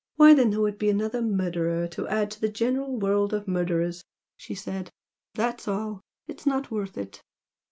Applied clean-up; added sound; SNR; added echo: none; none; none; none.